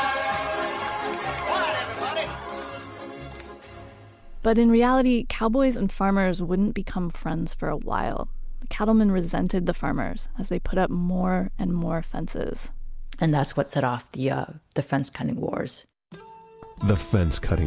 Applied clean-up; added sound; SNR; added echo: none; none; none; none.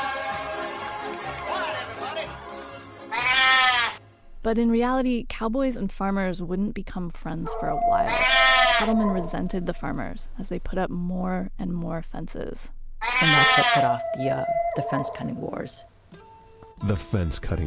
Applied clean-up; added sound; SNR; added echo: none; Meow + Dog; -1 dB; none.